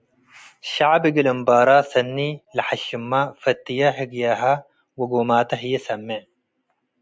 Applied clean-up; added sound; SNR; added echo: none; none; none; none.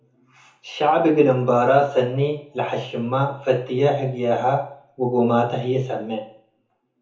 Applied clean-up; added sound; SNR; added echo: none; none; none; reverberation time 0.6 s.